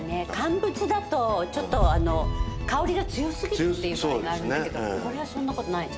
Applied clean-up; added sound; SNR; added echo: none; Boom; 5 dB; none.